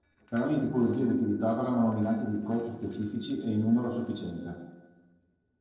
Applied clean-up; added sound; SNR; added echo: neural separator model SepFormer DNS4.